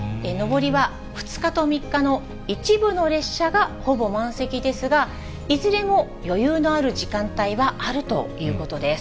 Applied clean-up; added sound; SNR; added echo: none; none; none; none.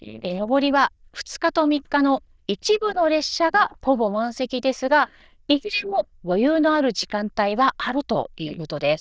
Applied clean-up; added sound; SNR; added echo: neural diffusion model UNIVERSE++.